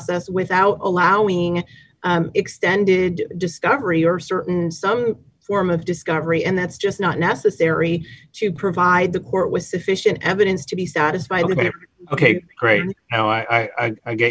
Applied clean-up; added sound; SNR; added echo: none; none; none; none.